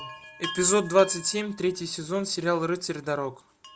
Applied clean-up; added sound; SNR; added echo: none; Chime; 16 dB; none.